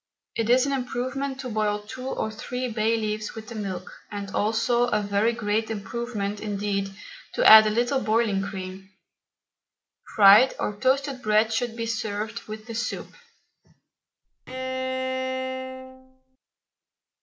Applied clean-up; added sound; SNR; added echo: none; Bowed string instrument; 4 dB; none.